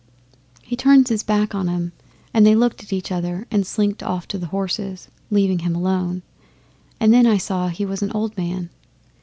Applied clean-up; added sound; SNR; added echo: none; none; none; none.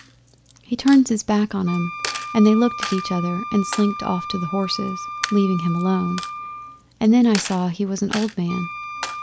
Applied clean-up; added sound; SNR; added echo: none; Wind instrument, woodwind instrument + Coin (dropping); 10 dB; none.